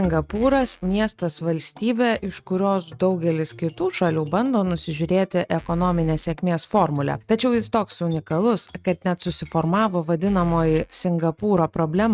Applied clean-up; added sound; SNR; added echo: neural mask model RNNoise.